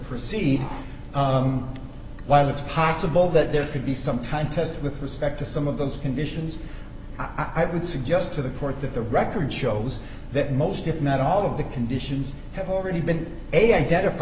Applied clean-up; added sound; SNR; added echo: none; none; none; none.